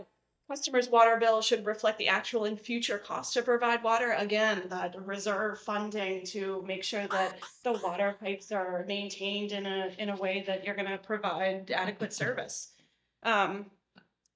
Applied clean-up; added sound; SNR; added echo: neural mask model DeepFilterNet 3.